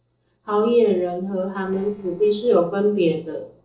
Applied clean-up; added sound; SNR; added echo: neural separator model SepFormer DNS4.